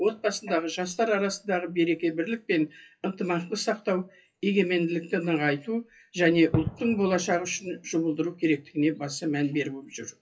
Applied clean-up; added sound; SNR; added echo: classical method WPE with log-MMSE.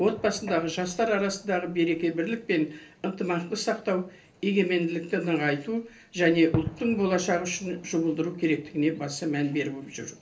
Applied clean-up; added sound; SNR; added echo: none; Fireworks; 17 dB; reverberation time 0.3 s.